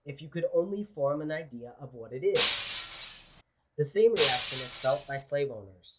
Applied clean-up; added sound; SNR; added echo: none; Shatter; 3 dB; none.